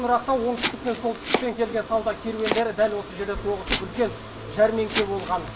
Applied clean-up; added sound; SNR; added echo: none; Domestic sounds, home sounds; 5 dB; reverberation time 0.4 s.